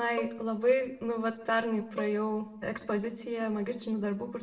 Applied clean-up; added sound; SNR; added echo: none; Bowed string instrument; 15 dB; reverberation time 0.6 s.